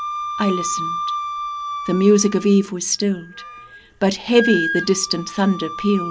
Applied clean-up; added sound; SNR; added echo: none; Wind instrument, woodwind instrument; 8 dB; none.